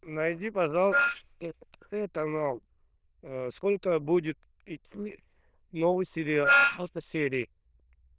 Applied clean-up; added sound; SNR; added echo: neural diffusion model UNIVERSE++.